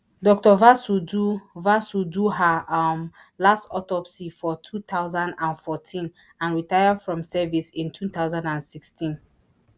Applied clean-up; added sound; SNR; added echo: none; none; none; none.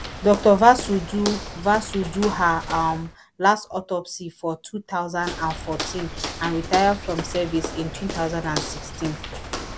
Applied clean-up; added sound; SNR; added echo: none; Walk, footsteps; 10 dB; none.